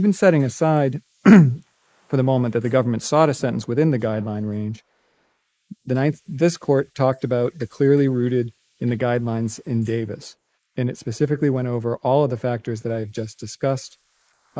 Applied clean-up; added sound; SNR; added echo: neural mask model Resemble Enhance denoiser.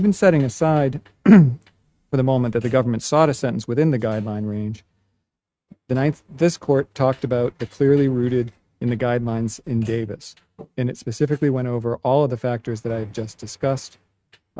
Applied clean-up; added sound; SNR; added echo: neural mask model RNNoise.